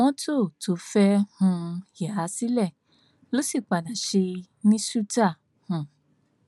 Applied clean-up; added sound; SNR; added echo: none; none; none; none.